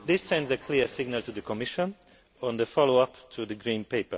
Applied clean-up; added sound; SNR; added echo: none; none; none; none.